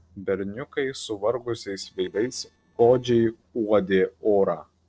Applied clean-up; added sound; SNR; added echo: neural separator model SepFormer DNS4.